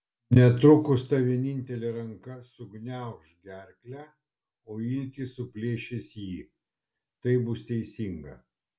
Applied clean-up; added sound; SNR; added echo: none; none; none; none.